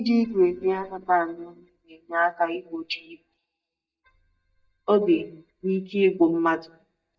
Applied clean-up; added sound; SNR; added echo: neural mask model DeepFilterNet 3.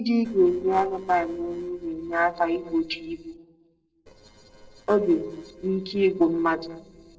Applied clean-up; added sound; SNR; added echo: neural separator model SepFormer DNS4.